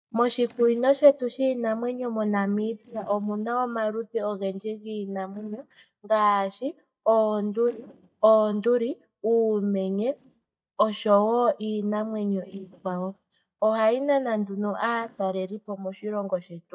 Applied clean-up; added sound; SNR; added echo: neural mask model DeepFilterNet 3.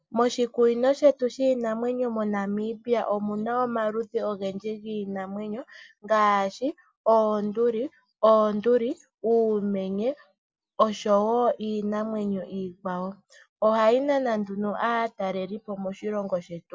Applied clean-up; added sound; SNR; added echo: none; none; none; none.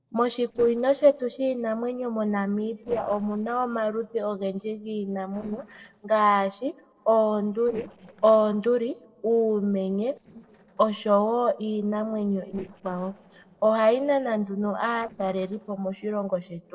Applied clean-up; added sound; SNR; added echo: neural separator model SepFormer DNS4.